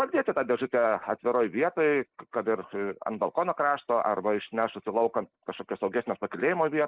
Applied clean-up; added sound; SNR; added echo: neural mask model Resemble Enhance denoiser.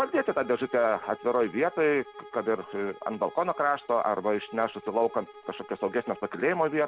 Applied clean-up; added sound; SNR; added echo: none; Bowed string instrument; 19 dB; none.